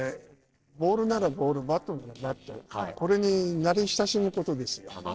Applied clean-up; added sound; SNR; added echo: neural separator model SepFormer DNS4.